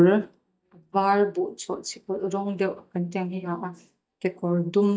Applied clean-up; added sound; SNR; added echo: neural mask model DeepFilterNet 3.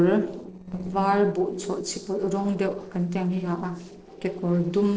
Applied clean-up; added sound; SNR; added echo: neural separator model SepFormer DNS4.